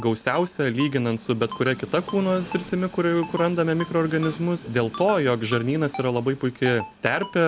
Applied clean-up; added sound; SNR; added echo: none; Ringtone + Train; 15 dB; none.